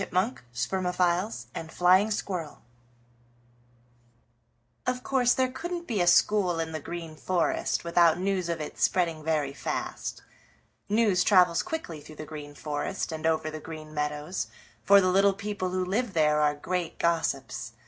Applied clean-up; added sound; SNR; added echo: none; none; none; none.